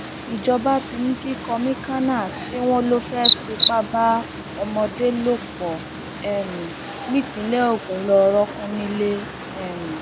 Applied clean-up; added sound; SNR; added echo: none; Boat, Water vehicle; 11 dB; none.